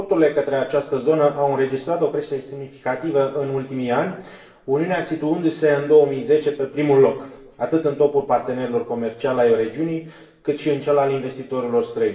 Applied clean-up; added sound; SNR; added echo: none; none; none; reverberation time 0.8 s.